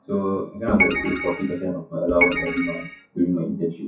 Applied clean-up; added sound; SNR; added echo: classical method WPE with log-MMSE.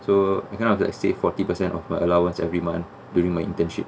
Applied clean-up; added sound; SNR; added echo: none; none; none; none.